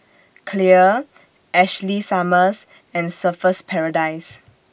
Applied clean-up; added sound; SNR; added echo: none; none; none; none.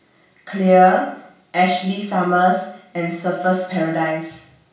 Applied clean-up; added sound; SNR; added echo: none; none; none; reverberation time 0.6 s.